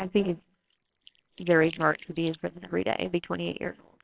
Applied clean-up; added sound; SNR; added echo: neural separator model SepFormer WHAMR!.